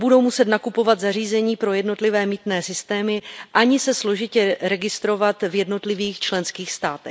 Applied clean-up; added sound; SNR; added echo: none; none; none; none.